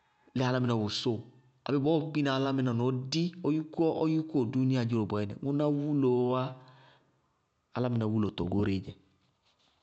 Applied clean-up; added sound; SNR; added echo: none; none; none; none.